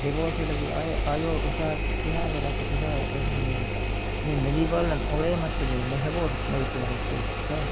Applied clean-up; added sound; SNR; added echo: none; Engine; -2 dB; none.